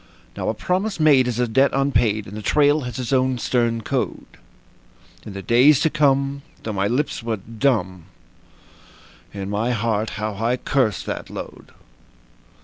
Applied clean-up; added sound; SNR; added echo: none; none; none; none.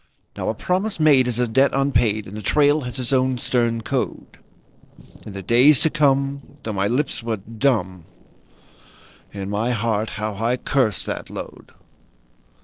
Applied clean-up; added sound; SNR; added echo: neural separator model SepFormer DNS4.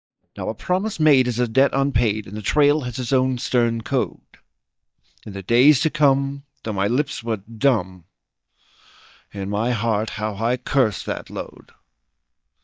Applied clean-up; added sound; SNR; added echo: neural mask model DeepFilterNet 3.